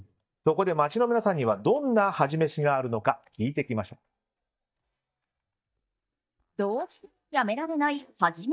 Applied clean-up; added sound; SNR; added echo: neural mask model DeepFilterNet 3.